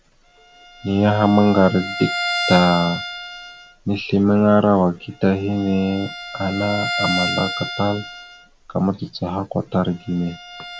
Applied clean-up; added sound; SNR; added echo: none; Bowed string instrument; 9 dB; none.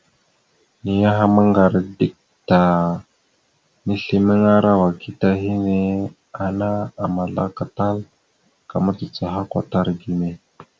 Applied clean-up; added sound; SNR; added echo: none; none; none; none.